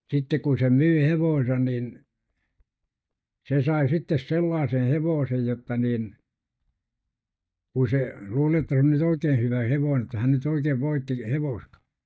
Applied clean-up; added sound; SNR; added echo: neural mask model DeepFilterNet 3.